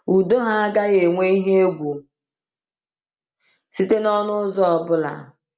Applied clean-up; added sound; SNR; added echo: none; none; none; none.